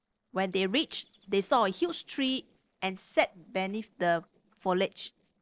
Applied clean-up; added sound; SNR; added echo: neural separator model SepFormer DNS4.